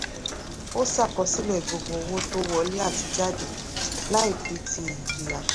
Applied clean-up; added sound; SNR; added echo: none; Knock; 3 dB; none.